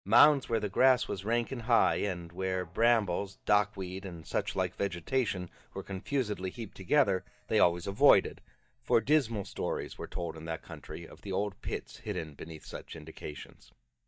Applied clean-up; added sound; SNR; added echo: neural mask model DeepFilterNet 3.